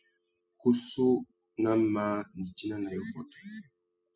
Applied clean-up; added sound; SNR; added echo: classical method spectral subtraction.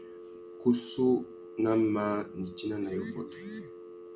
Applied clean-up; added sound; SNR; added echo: none; Telephone; 16 dB; none.